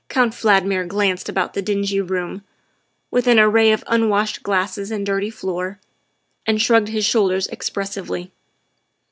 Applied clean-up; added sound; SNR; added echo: none; none; none; none.